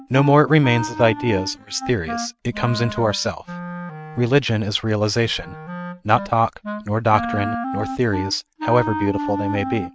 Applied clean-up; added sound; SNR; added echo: neural mask model RNNoise.